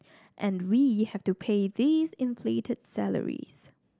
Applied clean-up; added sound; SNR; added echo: none; none; none; none.